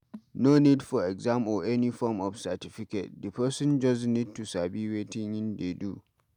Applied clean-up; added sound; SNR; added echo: none; none; none; none.